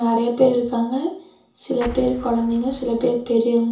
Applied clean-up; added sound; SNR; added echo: none; Explosion; 18 dB; reverberation time 0.7 s.